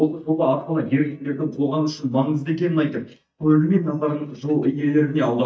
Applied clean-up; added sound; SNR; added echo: neural mask model DeepFilterNet 3.